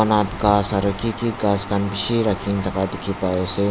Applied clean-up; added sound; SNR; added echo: none; none; none; none.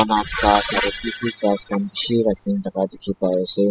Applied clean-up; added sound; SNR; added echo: classical method spectral subtraction.